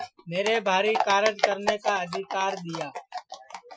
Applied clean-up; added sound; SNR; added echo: classical method Wiener filter.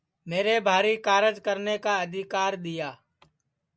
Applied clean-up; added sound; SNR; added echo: none; none; none; none.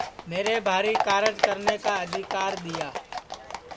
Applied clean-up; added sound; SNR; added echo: none; Livestock, farm animals, working animals; 3 dB; none.